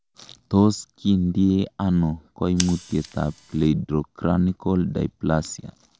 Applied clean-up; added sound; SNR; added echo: none; Scissors; 20 dB; none.